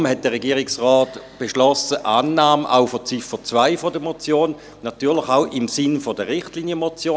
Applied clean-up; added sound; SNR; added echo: none; none; none; none.